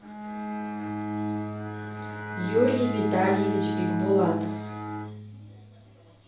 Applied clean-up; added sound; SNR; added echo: none; Bowed string instrument; 2 dB; reverberation time 0.6 s.